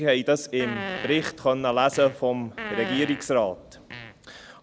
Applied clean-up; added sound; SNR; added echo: none; Fart; 11 dB; none.